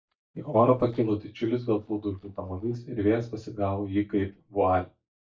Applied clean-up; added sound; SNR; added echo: neural mask model DeepFilterNet 3.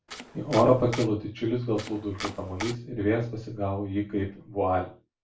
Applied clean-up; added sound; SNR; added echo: none; Domestic sounds, home sounds; 11 dB; reverberation time 0.3 s.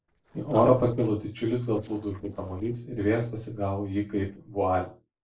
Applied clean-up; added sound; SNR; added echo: neural separator model SepFormer DNS4.